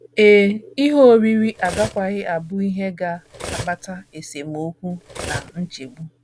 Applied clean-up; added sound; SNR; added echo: none; Cutlery, silverware; 14 dB; none.